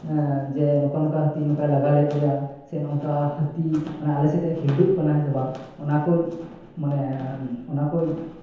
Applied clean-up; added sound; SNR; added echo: none; none; none; reverberation time 0.9 s.